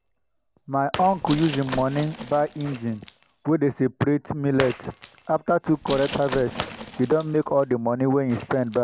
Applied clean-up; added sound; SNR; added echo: none; Shatter + Glass; 14 dB; none.